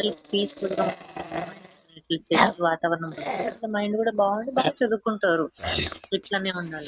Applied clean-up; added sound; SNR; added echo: neural mask model RNNoise.